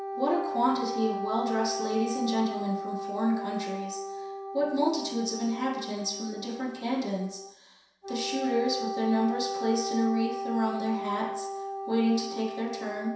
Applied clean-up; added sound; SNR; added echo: none; Wind instrument, woodwind instrument; 5 dB; reverberation time 0.7 s.